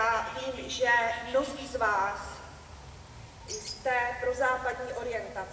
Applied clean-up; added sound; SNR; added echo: none; Bird; 15 dB; reverberation time 1.7 s.